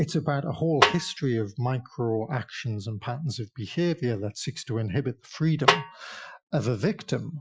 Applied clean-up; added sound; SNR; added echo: classical method Wiener filter.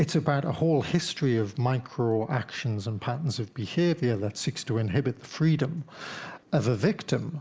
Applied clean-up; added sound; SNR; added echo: none; none; none; none.